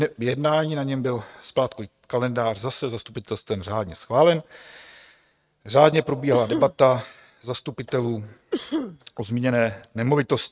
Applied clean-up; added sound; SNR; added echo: neural mask model RNNoise.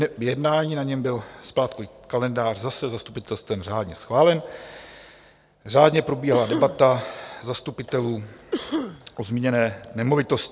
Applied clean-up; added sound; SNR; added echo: none; Cough; 8 dB; none.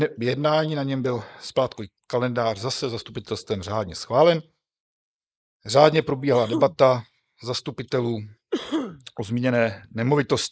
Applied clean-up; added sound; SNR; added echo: neural mask model Resemble Enhance denoiser.